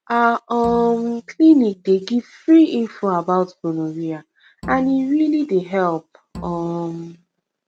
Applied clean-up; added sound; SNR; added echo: none; Bowed string instrument; 19 dB; none.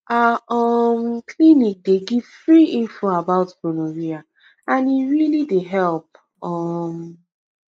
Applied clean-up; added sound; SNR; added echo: neural mask model Resemble Enhance denoiser.